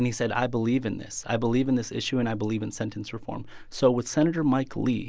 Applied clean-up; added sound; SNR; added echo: none; none; none; none.